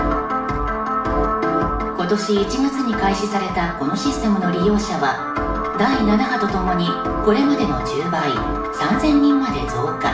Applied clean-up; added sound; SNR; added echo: none; none; none; reverberation time 0.5 s.